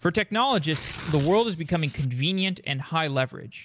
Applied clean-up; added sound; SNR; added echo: none; Tearing; 19 dB; none.